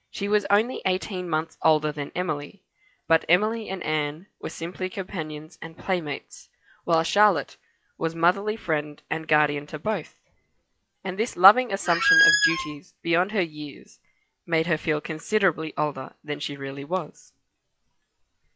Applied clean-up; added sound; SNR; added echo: classical method log-MMSE.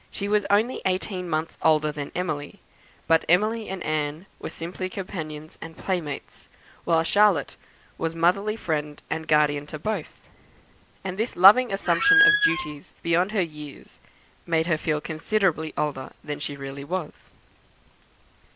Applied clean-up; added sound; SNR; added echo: none; Squeak; -5 dB; none.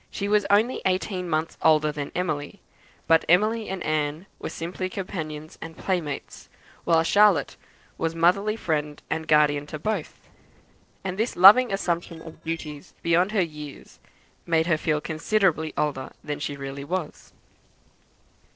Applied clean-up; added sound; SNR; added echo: neural separator model SepFormer DNS4.